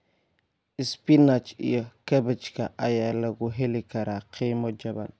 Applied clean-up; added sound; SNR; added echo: none; none; none; none.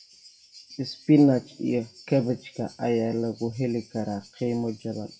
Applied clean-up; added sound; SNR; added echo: classical method WPE with log-MMSE.